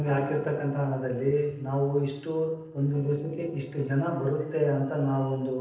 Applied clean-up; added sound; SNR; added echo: neural separator model SepFormer DNS4.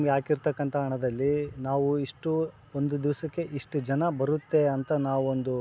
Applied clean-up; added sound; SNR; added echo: none; none; none; none.